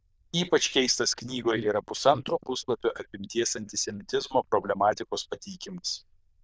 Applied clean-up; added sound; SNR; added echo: neural diffusion model UNIVERSE++.